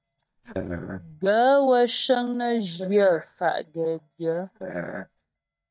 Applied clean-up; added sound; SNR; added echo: neural mask model DeepFilterNet 3.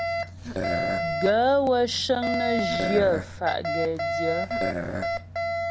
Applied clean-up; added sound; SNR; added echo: none; Burping, eructation + Alarm; 2 dB; none.